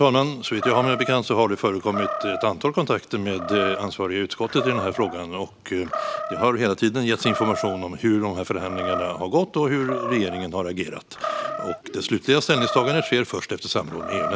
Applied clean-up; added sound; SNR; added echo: none; Animal; 8 dB; none.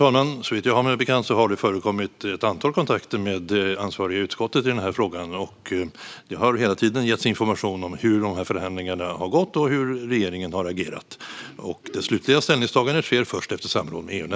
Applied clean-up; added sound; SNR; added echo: none; none; none; none.